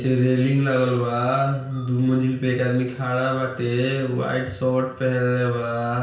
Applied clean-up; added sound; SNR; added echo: none; none; none; reverberation time 0.5 s.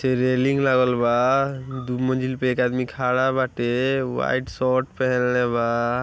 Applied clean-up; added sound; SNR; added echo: none; none; none; none.